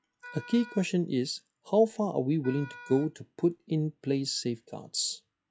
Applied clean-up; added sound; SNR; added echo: classical method log-MMSE.